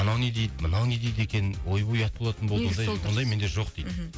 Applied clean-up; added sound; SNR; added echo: none; none; none; none.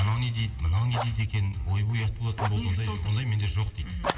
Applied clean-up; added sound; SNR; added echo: none; Fire; 12 dB; reverberation time 2.5 s.